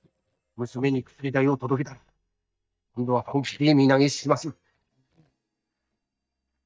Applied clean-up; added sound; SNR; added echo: neural mask model DeepFilterNet 3.